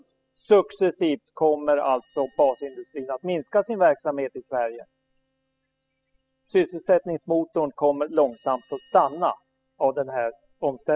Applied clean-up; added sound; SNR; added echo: classical method spectral subtraction.